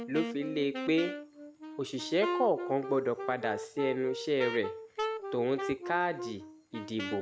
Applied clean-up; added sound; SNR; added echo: none; Wind instrument, woodwind instrument; 6 dB; none.